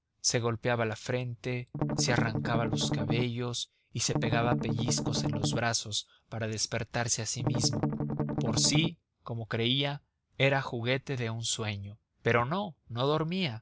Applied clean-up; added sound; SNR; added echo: none; Strum; -1 dB; none.